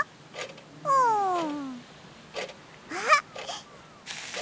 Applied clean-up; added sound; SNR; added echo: none; Clock; 14 dB; none.